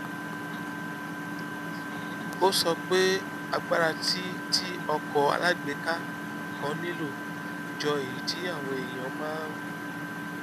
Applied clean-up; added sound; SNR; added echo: none; Engine; 4 dB; none.